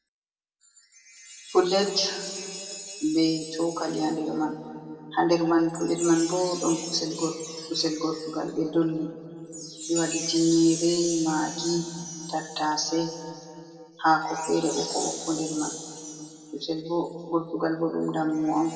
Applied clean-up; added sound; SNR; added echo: none; Chime; 12 dB; reverberation time 2.2 s.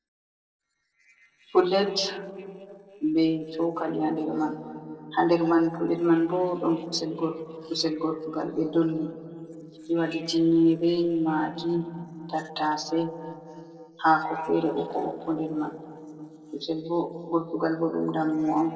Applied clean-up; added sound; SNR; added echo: neural separator model SepFormer DNS4.